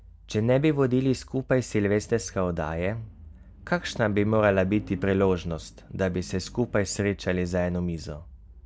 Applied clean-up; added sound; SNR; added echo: none; none; none; none.